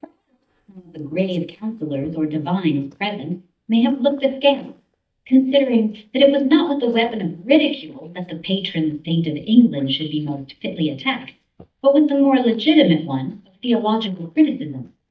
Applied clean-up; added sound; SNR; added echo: neural mask model DeepFilterNet 3.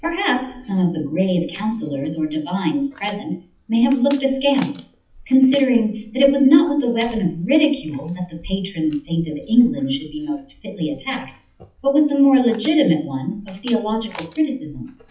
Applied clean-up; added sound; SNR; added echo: classical method WPE with log-MMSE.